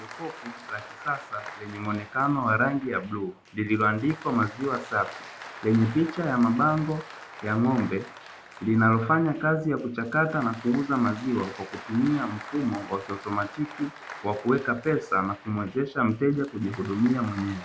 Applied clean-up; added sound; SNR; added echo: none; Applause; 17 dB; none.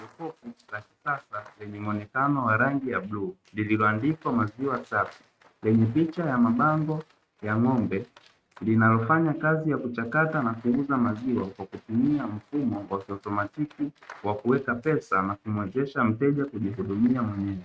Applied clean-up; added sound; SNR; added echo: neural mask model RNNoise.